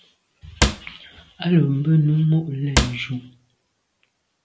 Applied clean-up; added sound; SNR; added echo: none; Cupboard open or close / Drawer open or close; 1 dB; none.